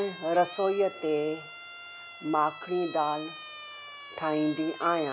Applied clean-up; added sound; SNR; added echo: none; Siren; 12 dB; none.